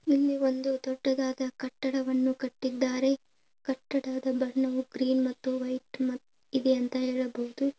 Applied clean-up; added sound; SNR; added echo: none; none; none; none.